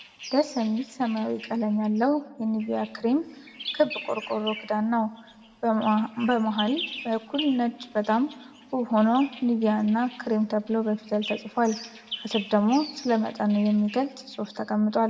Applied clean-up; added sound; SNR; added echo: none; Bird vocalization, bird call, bird song; 16 dB; reverberation time 0.7 s.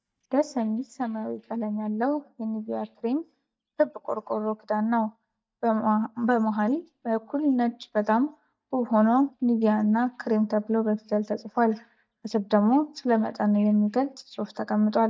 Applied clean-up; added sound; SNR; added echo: neural mask model DeepFilterNet 3.